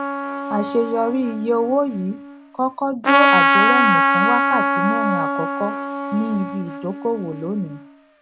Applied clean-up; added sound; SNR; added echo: none; Trumpet; -2 dB; none.